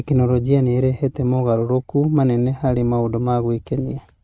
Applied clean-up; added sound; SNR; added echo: neural mask model RNNoise.